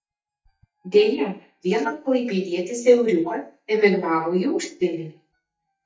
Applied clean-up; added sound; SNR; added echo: neural mask model DeepFilterNet 3.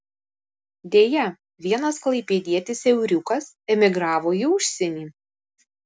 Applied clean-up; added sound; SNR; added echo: none; none; none; none.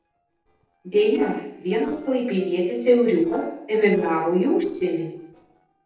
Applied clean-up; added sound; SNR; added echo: neural separator model SepFormer DNS4.